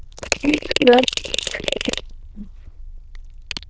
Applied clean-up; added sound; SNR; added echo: neural diffusion model UNIVERSE++.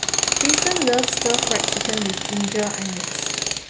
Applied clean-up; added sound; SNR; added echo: none; Tools; -3 dB; none.